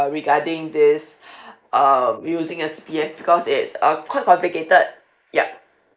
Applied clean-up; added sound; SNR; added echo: neural mask model Resemble Enhance denoiser.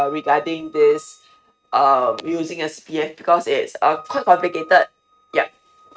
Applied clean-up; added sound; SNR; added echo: neural mask model RNNoise.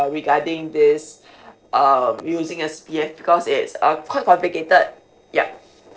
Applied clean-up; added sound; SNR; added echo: neural separator model SepFormer DNS4.